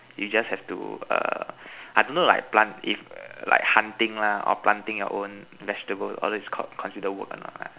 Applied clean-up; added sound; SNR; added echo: none; none; none; none.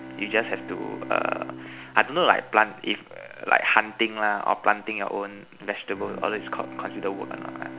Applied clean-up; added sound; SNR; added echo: none; Bowed string instrument; 15 dB; none.